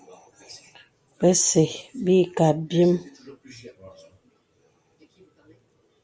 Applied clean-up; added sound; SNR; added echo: none; none; none; none.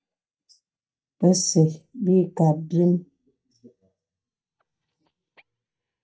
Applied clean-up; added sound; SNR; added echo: neural mask model DeepFilterNet 3.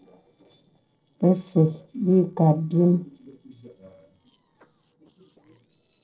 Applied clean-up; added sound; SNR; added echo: neural separator model SepFormer DNS4.